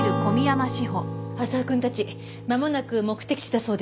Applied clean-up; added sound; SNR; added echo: none; Acoustic guitar / Strum; 4 dB; none.